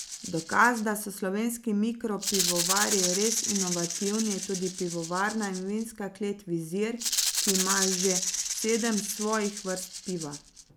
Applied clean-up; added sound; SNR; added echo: none; Rattle (instrument); 3 dB; none.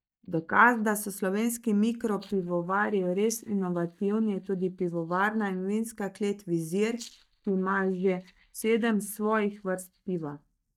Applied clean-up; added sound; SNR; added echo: neural mask model DeepFilterNet 3.